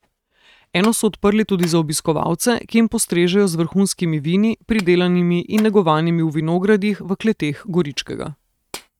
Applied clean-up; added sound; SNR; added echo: neural mask model RNNoise.